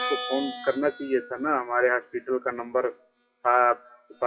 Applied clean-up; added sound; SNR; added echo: classical method WPE with log-MMSE.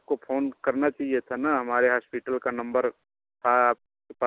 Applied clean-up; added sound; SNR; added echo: none; none; none; none.